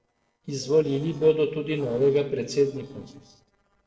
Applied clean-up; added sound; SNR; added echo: neural separator model SepFormer DNS4.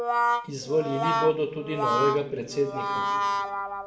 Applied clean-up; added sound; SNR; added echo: none; Brass instrument; -1 dB; reverberation time 1.4 s.